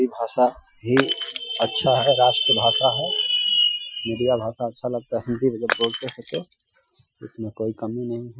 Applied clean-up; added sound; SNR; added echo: classical method Wiener filter.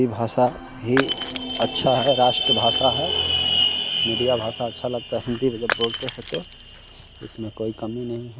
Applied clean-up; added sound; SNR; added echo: none; Shatter / Crushing; 10 dB; none.